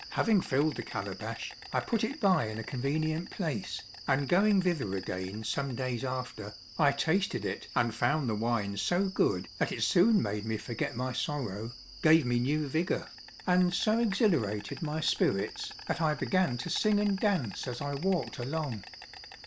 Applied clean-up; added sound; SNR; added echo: none; Insect; 17 dB; none.